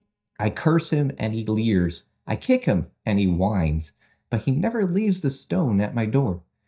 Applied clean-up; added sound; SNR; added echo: neural mask model DeepFilterNet 3.